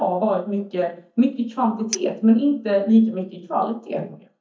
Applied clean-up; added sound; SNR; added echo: neural mask model DeepFilterNet 3.